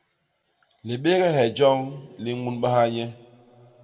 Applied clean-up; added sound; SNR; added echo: none; none; none; reverberation time 1.2 s.